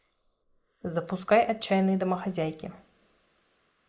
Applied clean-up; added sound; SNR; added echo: neural mask model Resemble Enhance denoiser.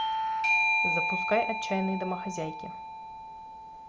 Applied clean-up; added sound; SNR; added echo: none; Bell / Doorbell; -4 dB; none.